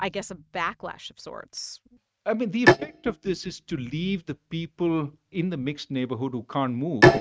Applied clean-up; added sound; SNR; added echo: neural mask model RNNoise.